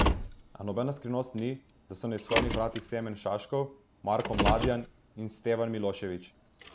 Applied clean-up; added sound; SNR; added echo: none; Car; 2 dB; none.